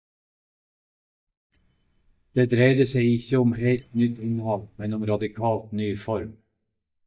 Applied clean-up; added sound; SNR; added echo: neural mask model DeepFilterNet 3.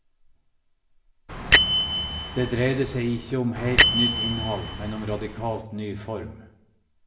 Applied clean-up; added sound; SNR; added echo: none; Bell; -5 dB; reverberation time 0.6 s.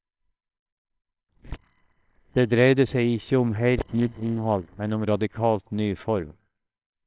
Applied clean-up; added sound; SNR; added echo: neural separator model SepFormer WHAMR!.